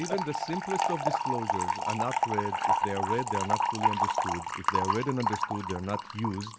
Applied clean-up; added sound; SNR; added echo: none; Fill (with liquid) / Trickle, dribble; -4 dB; none.